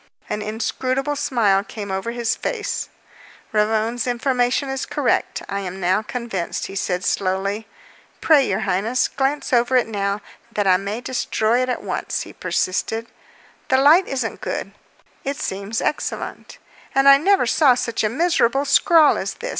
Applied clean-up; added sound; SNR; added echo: none; none; none; none.